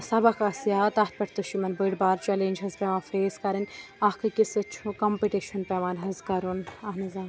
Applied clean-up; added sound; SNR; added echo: none; none; none; none.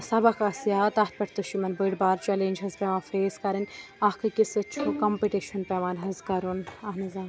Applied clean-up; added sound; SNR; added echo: none; Bowed string instrument; 11 dB; none.